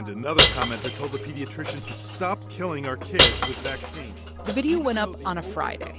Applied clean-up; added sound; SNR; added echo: none; Shatter / Crushing; -2 dB; none.